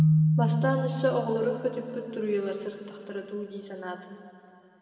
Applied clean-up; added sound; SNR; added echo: none; Keyboard (musical); -2 dB; reverberation time 2.5 s.